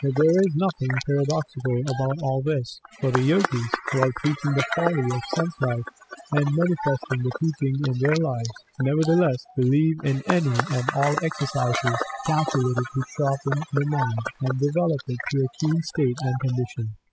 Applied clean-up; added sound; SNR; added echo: classical method spectral subtraction.